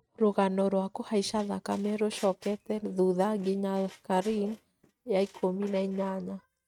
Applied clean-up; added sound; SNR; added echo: neural mask model RNNoise.